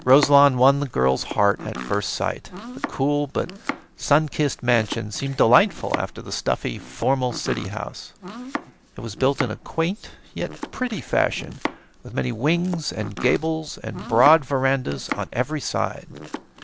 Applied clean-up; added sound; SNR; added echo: none; Domestic sounds, home sounds; 13 dB; none.